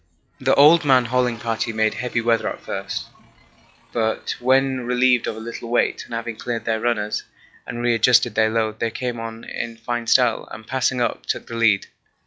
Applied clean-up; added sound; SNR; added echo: classical method log-MMSE.